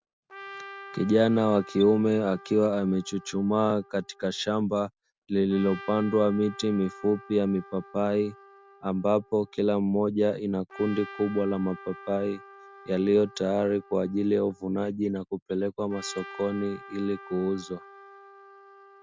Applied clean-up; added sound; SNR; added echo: none; Trumpet; 20 dB; none.